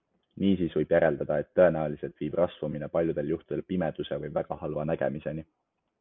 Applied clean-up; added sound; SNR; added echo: none; none; none; none.